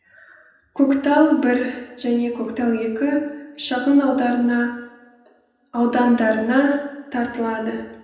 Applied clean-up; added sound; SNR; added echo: none; none; none; reverberation time 0.9 s.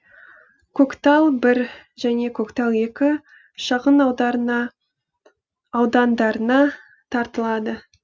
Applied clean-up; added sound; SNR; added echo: none; none; none; none.